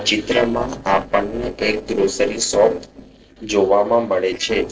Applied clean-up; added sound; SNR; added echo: neural separator model SepFormer DNS4.